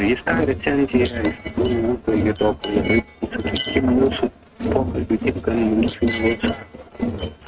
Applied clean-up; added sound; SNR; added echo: neural mask model RNNoise.